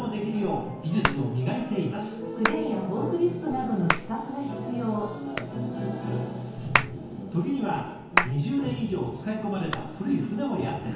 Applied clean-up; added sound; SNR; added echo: none; Hands; 6 dB; reverberation time 1.0 s.